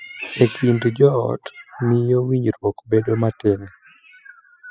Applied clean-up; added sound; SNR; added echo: classical method spectral subtraction.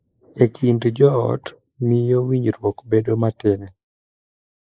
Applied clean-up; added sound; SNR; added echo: neural mask model Resemble Enhance denoiser.